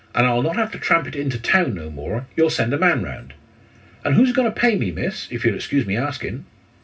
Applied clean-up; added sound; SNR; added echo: none; none; none; reverberation time 0.4 s.